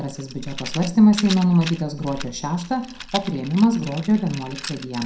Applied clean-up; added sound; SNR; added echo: none; Rattle; 14 dB; reverberation time 0.4 s.